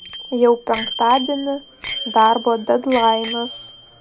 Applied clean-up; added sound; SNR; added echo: none; Bicycle bell; 11 dB; none.